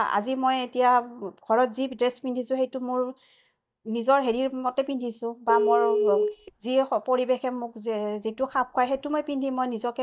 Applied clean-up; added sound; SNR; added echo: neural mask model DeepFilterNet 3.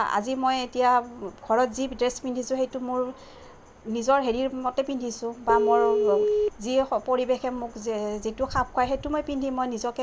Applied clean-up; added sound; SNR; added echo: none; Telephone; -4 dB; none.